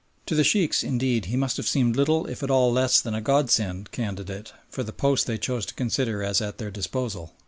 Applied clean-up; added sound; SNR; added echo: none; none; none; none.